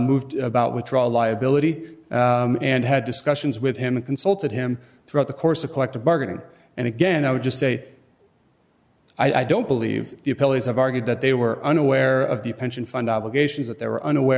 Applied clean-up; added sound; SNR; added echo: none; none; none; none.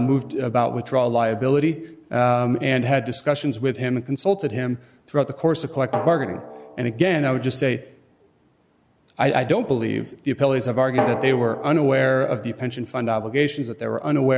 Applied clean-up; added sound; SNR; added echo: none; Drum; 14 dB; none.